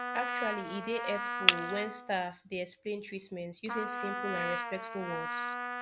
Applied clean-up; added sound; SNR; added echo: none; Shatter + Trumpet; -2 dB; none.